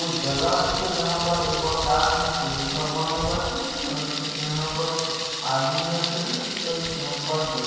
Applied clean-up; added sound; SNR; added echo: none; Thunder; 3 dB; reverberation time 2.2 s.